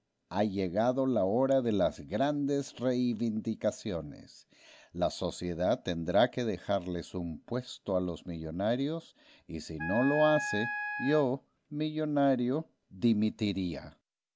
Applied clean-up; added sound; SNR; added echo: none; Wind instrument, woodwind instrument; 7 dB; none.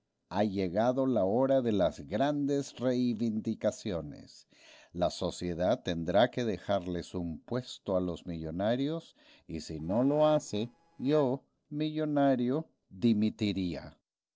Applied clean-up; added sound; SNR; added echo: neural separator model SepFormer DNS4.